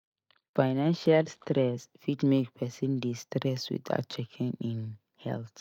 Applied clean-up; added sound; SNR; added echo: neural mask model DeepFilterNet 3.